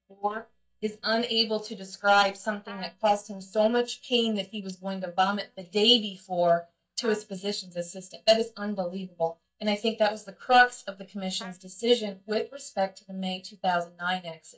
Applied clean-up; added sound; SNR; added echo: neural mask model DeepFilterNet 3.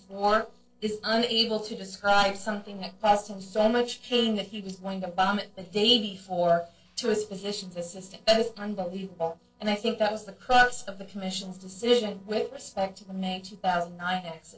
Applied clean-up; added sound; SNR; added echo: neural separator model SepFormer DNS4.